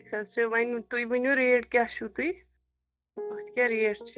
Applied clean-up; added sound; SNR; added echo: neural mask model DeepFilterNet 3.